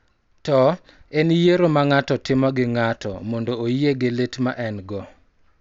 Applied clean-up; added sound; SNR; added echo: none; none; none; none.